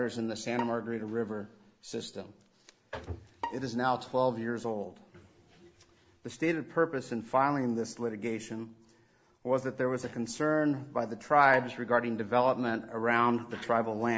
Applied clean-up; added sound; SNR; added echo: none; Bowed string instrument; 15 dB; none.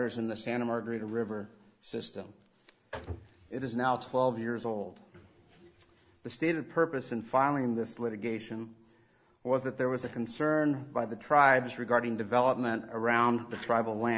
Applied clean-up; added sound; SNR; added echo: none; none; none; none.